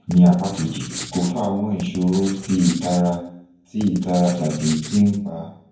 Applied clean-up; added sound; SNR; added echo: none; Writing; 15 dB; reverberation time 0.9 s.